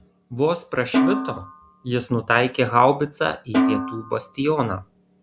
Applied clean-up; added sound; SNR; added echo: none; Snare drum; 2 dB; none.